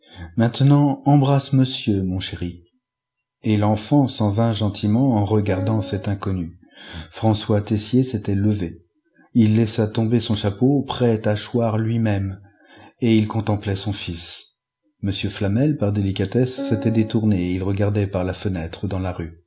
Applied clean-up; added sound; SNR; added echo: none; Piano; 8 dB; none.